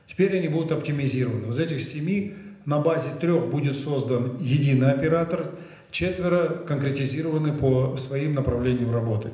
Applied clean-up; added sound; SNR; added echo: none; none; none; reverberation time 0.9 s.